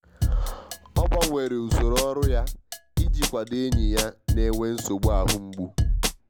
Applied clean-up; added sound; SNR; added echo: none; Drum kit; -5 dB; none.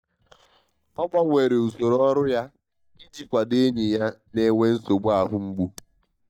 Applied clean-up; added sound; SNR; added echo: neural mask model DeepFilterNet 3.